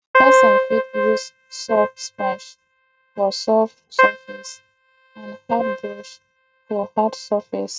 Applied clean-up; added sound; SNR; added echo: neural mask model RNNoise.